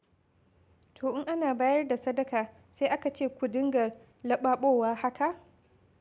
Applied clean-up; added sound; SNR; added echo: none; none; none; none.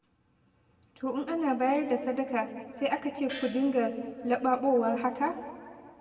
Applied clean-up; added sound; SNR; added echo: none; Gong; 16 dB; reverberation time 1.9 s.